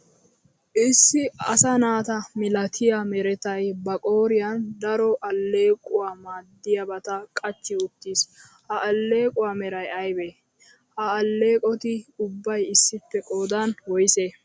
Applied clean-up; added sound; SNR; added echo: none; none; none; none.